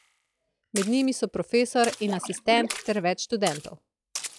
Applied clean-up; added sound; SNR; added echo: classical method log-MMSE.